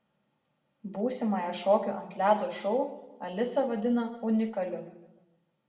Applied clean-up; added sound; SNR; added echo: none; none; none; reverberation time 0.9 s.